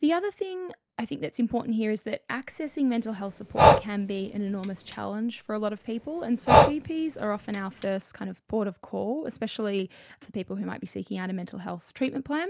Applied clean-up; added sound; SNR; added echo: none; Breathing; -5 dB; none.